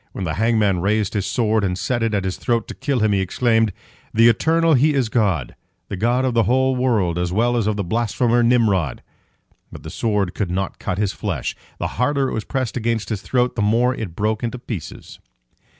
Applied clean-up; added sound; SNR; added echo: none; none; none; none.